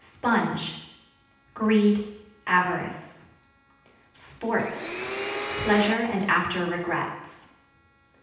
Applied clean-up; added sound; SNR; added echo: none; Domestic sounds, home sounds; 4 dB; reverberation time 0.9 s.